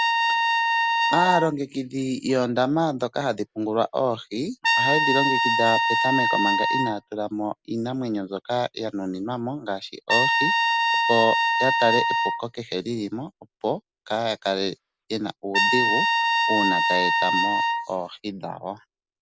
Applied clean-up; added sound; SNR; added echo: none; Trumpet; -2 dB; none.